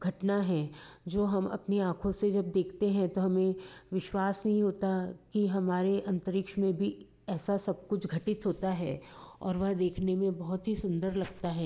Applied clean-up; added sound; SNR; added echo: none; none; none; none.